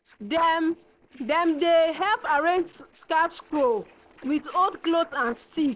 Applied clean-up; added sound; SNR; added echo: neural separator model SepFormer DNS4.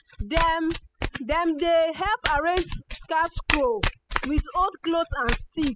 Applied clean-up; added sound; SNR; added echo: classical method spectral subtraction.